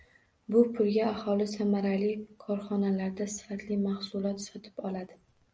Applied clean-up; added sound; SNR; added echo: none; none; none; none.